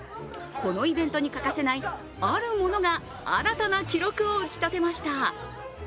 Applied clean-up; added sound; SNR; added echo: none; none; none; none.